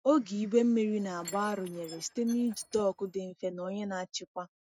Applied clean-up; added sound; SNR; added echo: neural mask model RNNoise.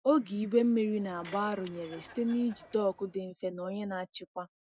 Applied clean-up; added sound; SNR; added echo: none; Door / Chime; 9 dB; none.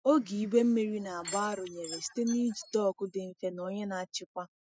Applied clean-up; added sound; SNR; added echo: classical method spectral subtraction.